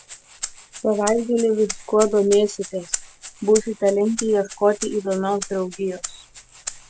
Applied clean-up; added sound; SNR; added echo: none; Rattle (instrument); 12 dB; none.